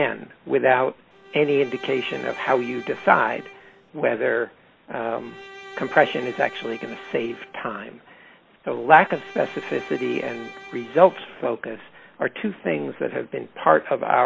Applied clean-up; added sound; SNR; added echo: none; Bowed string instrument; 17 dB; none.